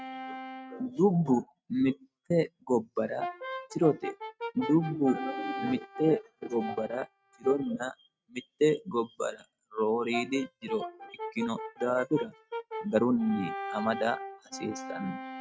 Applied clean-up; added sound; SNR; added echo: neural mask model RNNoise.